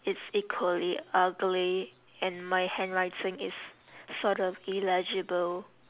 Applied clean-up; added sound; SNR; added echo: none; none; none; none.